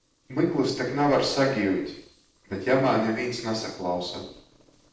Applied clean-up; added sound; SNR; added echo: neural separator model SepFormer DNS4.